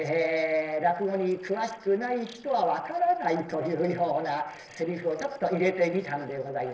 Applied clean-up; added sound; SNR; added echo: neural separator model SepFormer DNS4.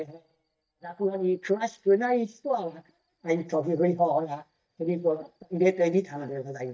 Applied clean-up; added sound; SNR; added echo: neural mask model DeepFilterNet 3.